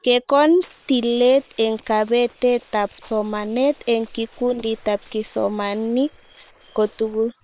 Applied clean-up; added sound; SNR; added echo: neural separator model SepFormer WHAM!.